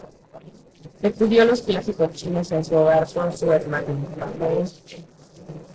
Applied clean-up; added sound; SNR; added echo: neural separator model SepFormer DNS4.